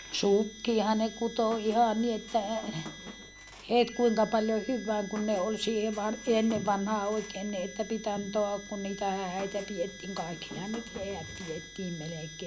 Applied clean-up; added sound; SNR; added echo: none; Harmonica + Squeak; 14 dB; none.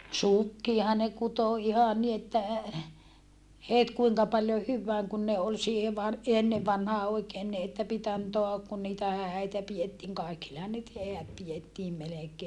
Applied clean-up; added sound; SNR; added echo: none; none; none; none.